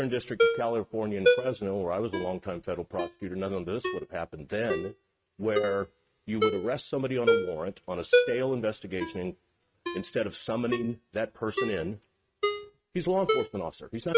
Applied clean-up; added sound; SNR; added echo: neural mask model RNNoise.